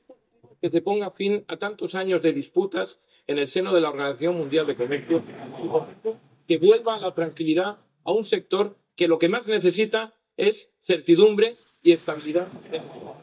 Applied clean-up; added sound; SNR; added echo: neural mask model DeepFilterNet 3.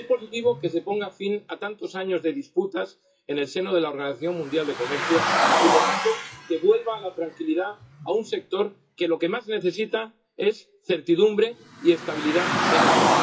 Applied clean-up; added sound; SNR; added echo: classical method WPE with log-MMSE.